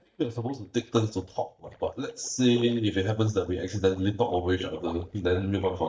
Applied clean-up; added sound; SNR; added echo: neural mask model DeepFilterNet 3.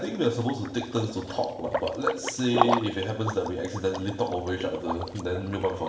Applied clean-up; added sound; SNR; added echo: none; Liquid; 4 dB; reverberation time 0.7 s.